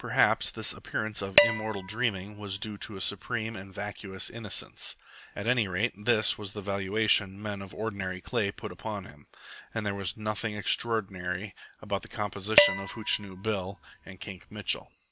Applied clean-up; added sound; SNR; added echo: none; Dishes, pots, and pans; -1 dB; none.